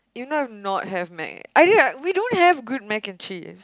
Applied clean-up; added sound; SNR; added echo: none; none; none; none.